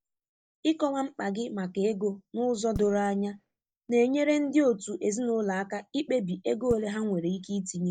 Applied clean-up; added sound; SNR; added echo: neural mask model DeepFilterNet 3.